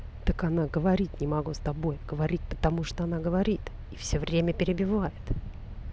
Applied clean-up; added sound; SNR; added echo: none; none; none; none.